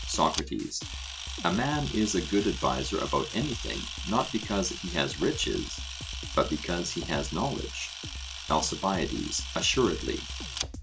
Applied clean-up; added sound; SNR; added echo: none; Camera + Drum kit; 7 dB; none.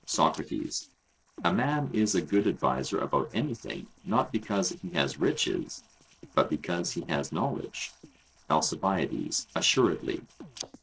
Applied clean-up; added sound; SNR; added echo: neural separator model SepFormer DNS4.